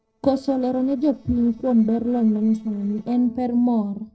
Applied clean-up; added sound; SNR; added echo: neural separator model SepFormer DNS4.